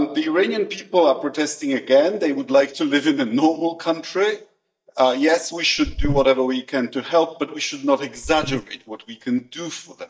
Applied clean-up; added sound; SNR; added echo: neural mask model DeepFilterNet 3.